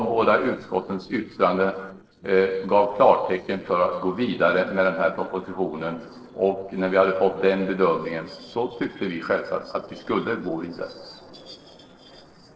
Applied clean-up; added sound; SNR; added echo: neural separator model SepFormer DNS4.